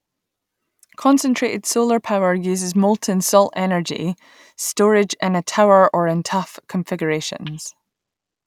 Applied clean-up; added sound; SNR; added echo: none; none; none; none.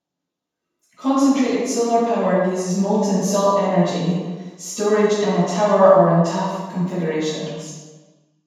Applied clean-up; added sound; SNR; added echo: none; none; none; reverberation time 1.2 s.